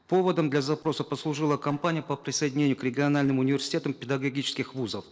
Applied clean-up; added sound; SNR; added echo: neural separator model SepFormer DNS4.